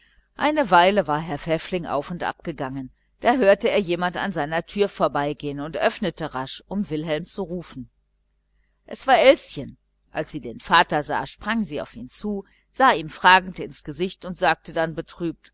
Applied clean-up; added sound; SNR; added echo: none; none; none; none.